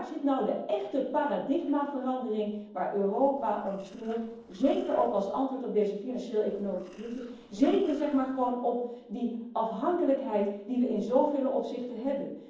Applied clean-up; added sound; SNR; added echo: neural separator model SepFormer DNS4.